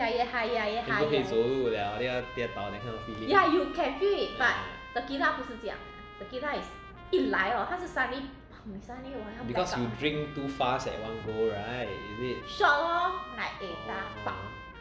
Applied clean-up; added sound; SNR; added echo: none; Trumpet; 15 dB; none.